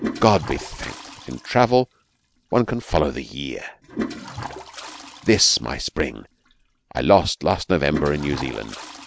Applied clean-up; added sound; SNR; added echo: none; Toilet flush; 13 dB; none.